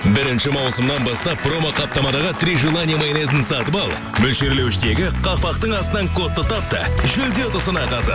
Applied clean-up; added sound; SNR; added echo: none; Applause; 12 dB; none.